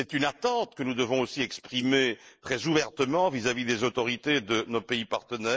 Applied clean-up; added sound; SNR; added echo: neural mask model Resemble Enhance denoiser.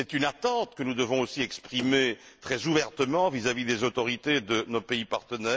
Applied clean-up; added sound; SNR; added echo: none; Motor vehicle (road); 18 dB; none.